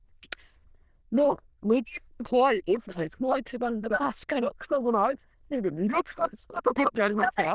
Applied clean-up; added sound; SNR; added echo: neural diffusion model UNIVERSE++.